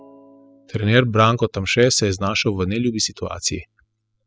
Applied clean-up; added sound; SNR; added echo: classical method spectral subtraction.